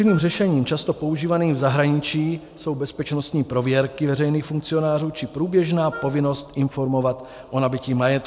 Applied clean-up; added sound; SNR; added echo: none; Wind instrument, woodwind instrument; 18 dB; none.